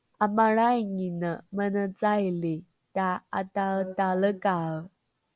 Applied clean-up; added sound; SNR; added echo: none; none; none; none.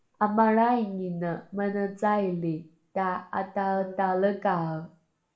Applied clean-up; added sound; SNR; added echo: none; none; none; reverberation time 0.4 s.